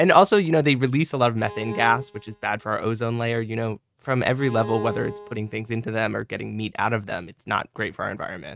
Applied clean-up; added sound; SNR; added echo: neural mask model RNNoise.